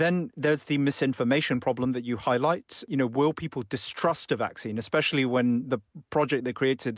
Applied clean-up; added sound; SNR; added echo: none; none; none; none.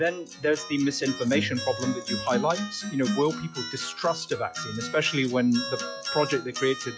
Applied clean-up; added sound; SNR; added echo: classical method log-MMSE.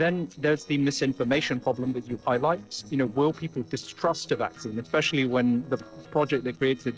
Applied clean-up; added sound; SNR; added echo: neural separator model SepFormer DNS4.